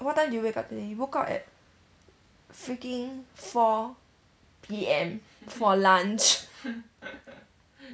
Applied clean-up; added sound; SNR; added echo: none; none; none; none.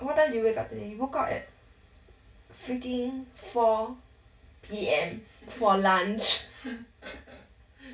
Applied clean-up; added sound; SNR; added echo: none; none; none; reverberation time 0.2 s.